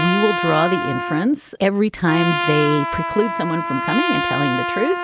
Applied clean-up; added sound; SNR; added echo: none; Trumpet; 3 dB; none.